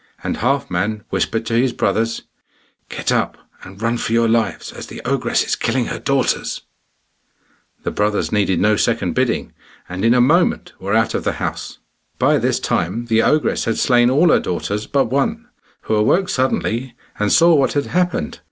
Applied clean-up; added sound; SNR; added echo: none; none; none; none.